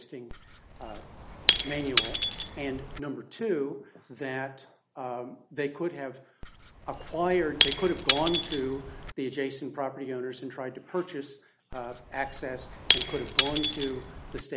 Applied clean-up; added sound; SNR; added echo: none; Shatter / Crushing; -2 dB; none.